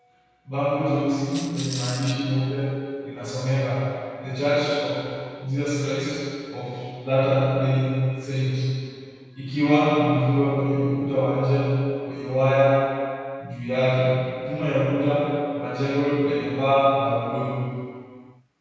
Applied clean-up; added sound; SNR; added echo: none; Rattle / Rattle (instrument); 13 dB; reverberation time 2.2 s.